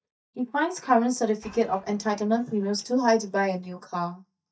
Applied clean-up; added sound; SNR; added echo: neural mask model DeepFilterNet 3.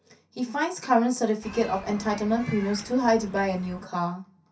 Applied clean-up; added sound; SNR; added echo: none; Human group actions; 16 dB; reverberation time 0.3 s.